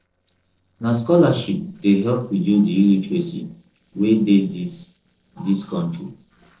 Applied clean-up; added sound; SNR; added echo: neural separator model SepFormer DNS4.